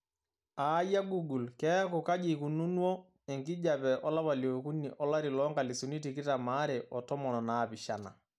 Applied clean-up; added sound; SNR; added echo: none; none; none; none.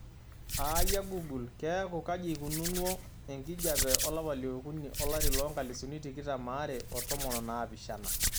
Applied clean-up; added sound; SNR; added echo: none; Hands; -1 dB; none.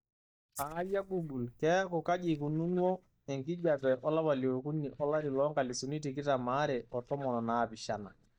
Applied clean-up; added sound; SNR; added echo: neural mask model DeepFilterNet 3.